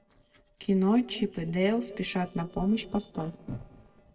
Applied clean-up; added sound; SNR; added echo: neural separator model SepFormer DNS4.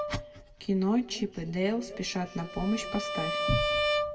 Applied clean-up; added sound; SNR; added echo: none; Bowed string instrument; 2 dB; reverberation time 1.3 s.